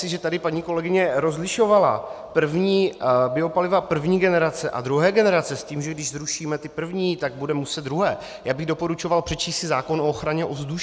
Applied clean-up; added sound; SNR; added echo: none; none; none; none.